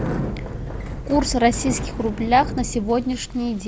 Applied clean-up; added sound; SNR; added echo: none; Bicycle; 6 dB; none.